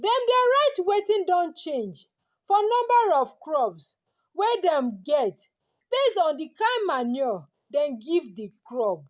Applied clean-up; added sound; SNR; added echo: none; none; none; none.